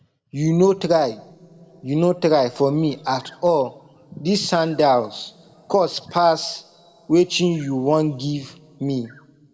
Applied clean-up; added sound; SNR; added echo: none; none; none; reverberation time 1.6 s.